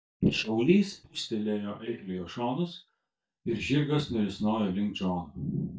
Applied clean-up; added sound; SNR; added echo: neural mask model DeepFilterNet 3.